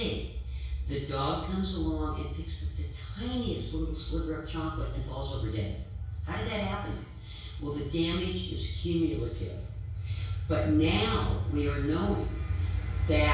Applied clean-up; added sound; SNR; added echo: none; none; none; reverberation time 0.6 s.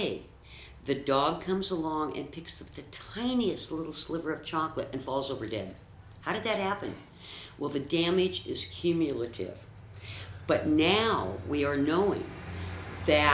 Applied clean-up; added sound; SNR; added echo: none; none; none; none.